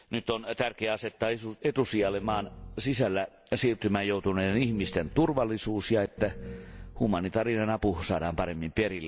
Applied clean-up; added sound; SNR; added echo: none; Piano; 13 dB; none.